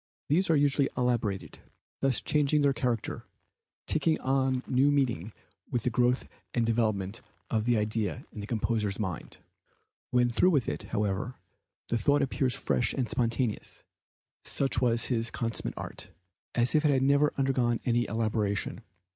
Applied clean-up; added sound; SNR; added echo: none; none; none; none.